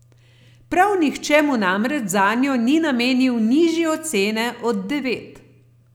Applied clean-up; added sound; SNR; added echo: none; none; none; none.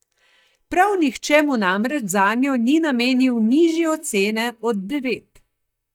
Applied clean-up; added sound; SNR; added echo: neural mask model DeepFilterNet 3.